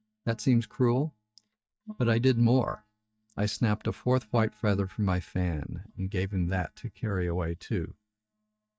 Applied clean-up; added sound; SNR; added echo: neural mask model DeepFilterNet 3.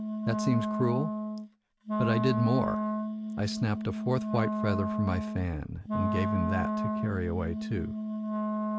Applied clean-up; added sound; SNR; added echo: none; Wind instrument, woodwind instrument; 0 dB; none.